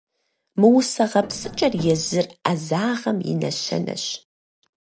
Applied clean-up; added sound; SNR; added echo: none; Tap; 14 dB; none.